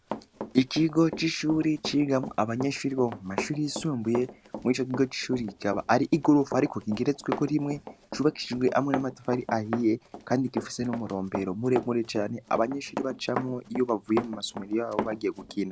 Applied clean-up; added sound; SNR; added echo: none; Run; 11 dB; none.